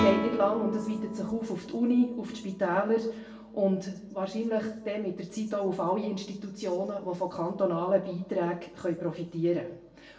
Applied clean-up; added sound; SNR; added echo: none; Guitar; 9 dB; reverberation time 0.6 s.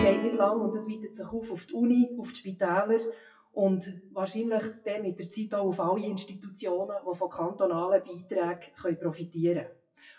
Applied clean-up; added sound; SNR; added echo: classical method WPE with log-MMSE.